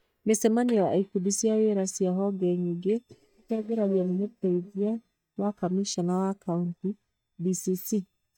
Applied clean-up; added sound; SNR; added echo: neural mask model DeepFilterNet 3.